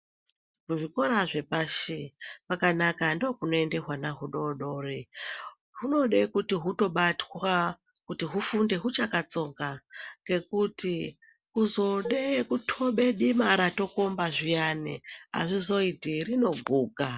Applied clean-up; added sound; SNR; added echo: neural mask model DeepFilterNet 3.